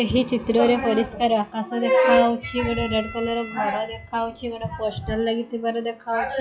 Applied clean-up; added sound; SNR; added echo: classical method log-MMSE.